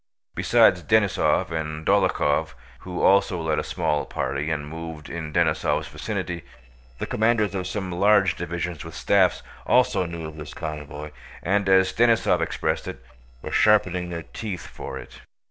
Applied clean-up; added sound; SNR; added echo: neural separator model SepFormer DNS4.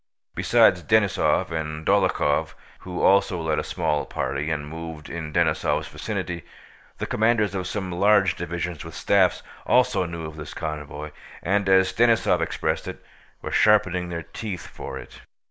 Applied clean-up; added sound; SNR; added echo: neural mask model Resemble Enhance denoiser.